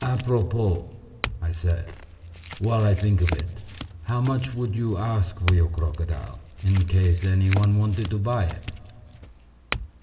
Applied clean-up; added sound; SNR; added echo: none; Chink, clink / Domestic sounds, home sounds; 15 dB; reverberation time 2.9 s.